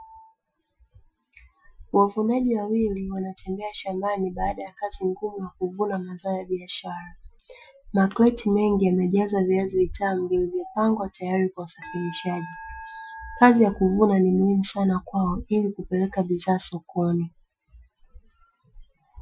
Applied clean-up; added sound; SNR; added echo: classical method Wiener filter.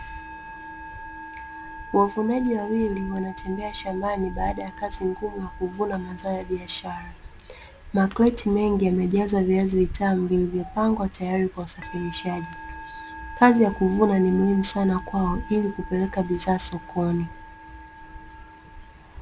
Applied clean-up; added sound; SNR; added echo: none; Musical instrument + Fixed-wing aircraft, airplane; 14 dB; none.